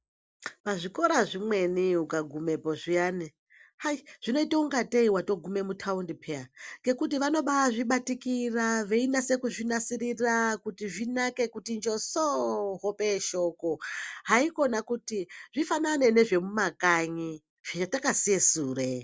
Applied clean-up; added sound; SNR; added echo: none; none; none; none.